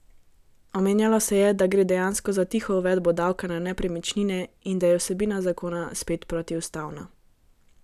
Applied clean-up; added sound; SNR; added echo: none; none; none; none.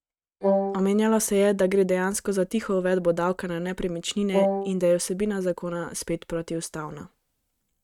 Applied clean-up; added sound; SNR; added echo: neural mask model RNNoise.